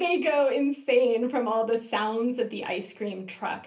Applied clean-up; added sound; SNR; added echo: none; Chime; 17 dB; reverberation time 0.3 s.